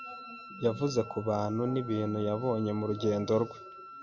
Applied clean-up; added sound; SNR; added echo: none; Wind instrument, woodwind instrument; 15 dB; none.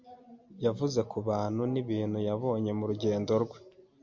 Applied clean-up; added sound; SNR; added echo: none; none; none; none.